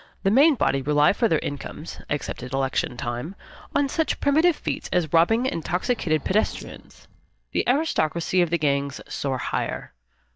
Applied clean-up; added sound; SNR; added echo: neural mask model DeepFilterNet 3.